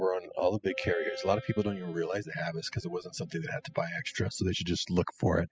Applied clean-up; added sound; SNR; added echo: classical method spectral subtraction.